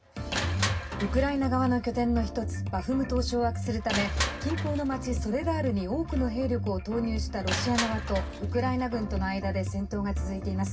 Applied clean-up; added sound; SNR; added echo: none; Crushing; 11 dB; reverberation time 0.4 s.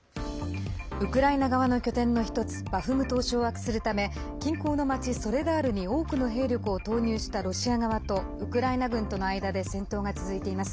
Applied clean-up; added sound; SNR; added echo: none; none; none; none.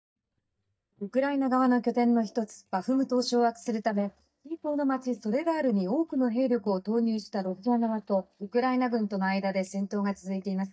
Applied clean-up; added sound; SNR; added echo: neural mask model DeepFilterNet 3.